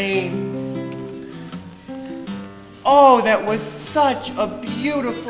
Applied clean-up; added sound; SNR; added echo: none; none; none; none.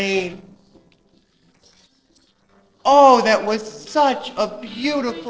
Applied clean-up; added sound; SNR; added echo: neural separator model SepFormer DNS4.